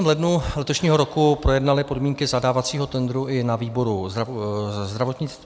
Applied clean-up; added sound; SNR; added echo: none; none; none; none.